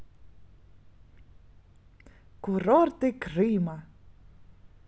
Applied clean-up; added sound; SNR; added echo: none; none; none; none.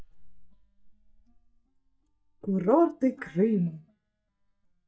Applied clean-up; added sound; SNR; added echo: neural mask model DeepFilterNet 3.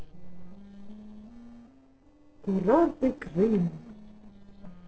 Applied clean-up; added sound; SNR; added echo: neural separator model SepFormer DNS4.